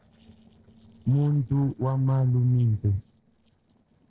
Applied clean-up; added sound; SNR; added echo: neural separator model SepFormer DNS4.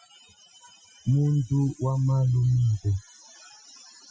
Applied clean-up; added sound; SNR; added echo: classical method Wiener filter.